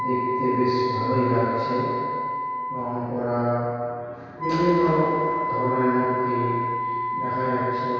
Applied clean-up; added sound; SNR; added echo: none; Wind instrument, woodwind instrument; 2 dB; reverberation time 2.2 s.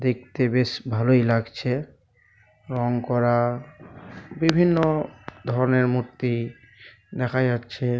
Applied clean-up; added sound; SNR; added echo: none; none; none; none.